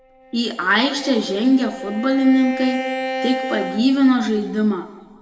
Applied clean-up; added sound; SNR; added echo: none; Bowed string instrument; 10 dB; reverberation time 1.5 s.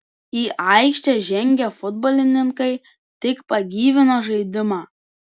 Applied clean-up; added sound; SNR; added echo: none; none; none; none.